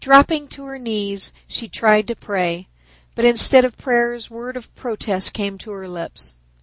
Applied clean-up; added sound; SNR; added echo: none; none; none; none.